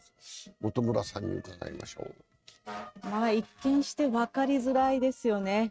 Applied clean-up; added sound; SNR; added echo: neural mask model RNNoise.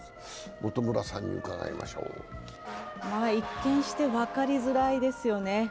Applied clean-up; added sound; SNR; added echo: none; Motor vehicle (road) / Siren; 11 dB; none.